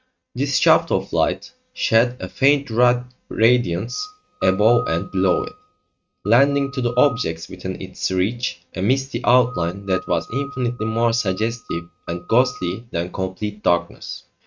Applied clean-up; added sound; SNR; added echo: neural mask model RNNoise.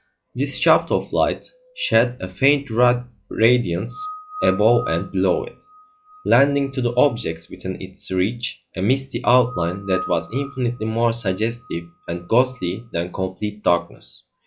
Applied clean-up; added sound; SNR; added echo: classical method log-MMSE.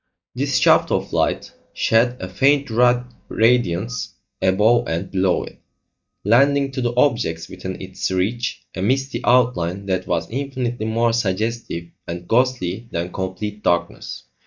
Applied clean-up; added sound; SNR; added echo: neural mask model DeepFilterNet 3.